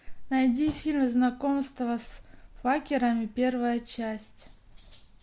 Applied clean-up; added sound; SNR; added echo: none; none; none; none.